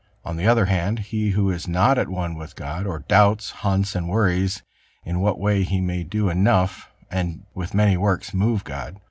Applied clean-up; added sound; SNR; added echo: none; none; none; none.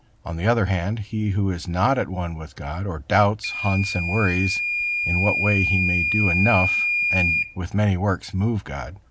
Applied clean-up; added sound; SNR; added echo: none; Microwave oven / Alarm; 4 dB; none.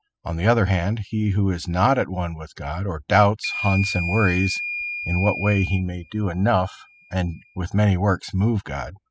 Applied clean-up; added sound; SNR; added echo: classical method spectral subtraction.